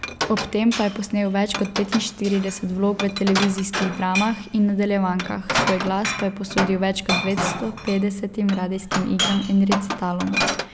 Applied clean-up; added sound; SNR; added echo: none; Glass; 5 dB; none.